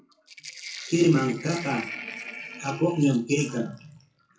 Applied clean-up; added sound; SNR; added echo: classical method WPE with log-MMSE.